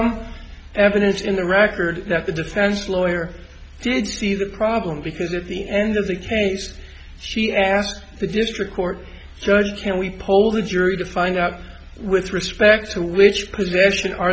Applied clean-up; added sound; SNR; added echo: none; none; none; none.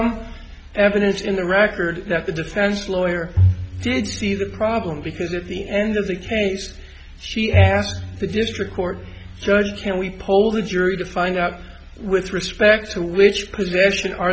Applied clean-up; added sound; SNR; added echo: none; Bowed string instrument; 3 dB; none.